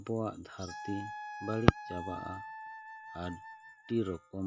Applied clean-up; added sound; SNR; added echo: classical method log-MMSE.